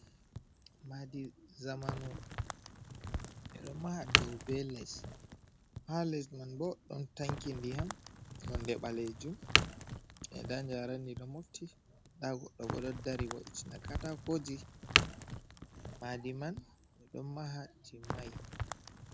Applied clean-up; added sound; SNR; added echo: none; Crack; -2 dB; none.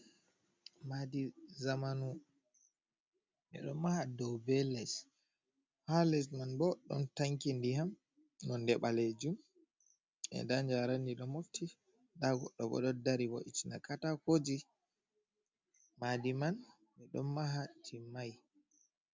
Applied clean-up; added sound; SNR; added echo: none; none; none; none.